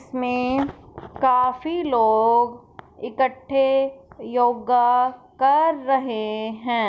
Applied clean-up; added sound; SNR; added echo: none; none; none; none.